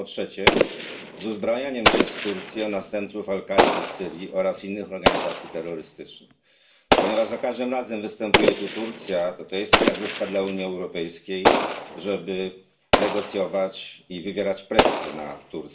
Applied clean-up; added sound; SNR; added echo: none; Explosion; -4 dB; reverberation time 0.4 s.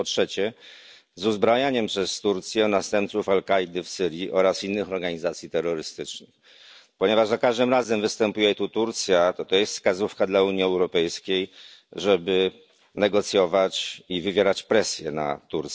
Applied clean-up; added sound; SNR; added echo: none; none; none; none.